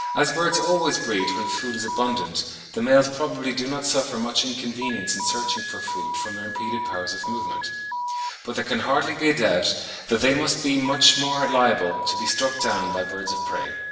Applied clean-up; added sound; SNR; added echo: none; Alarm; 7 dB; reverberation time 1.2 s.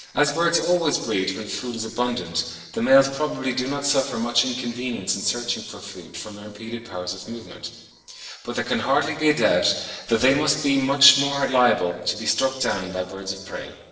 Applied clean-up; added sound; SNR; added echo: neural separator model SepFormer DNS4.